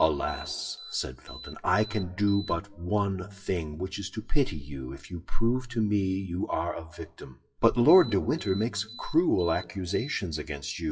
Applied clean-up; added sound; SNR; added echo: classical method WPE with log-MMSE.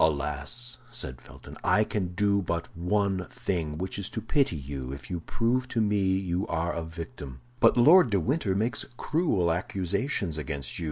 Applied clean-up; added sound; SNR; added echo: none; none; none; none.